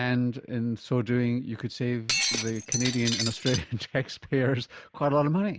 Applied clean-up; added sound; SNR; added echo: none; Shatter; 2 dB; none.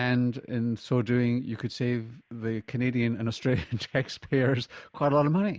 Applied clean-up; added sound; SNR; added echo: none; none; none; none.